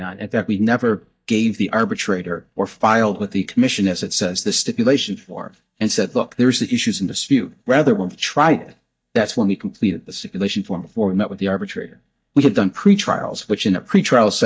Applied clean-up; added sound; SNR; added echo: neural mask model DeepFilterNet 3.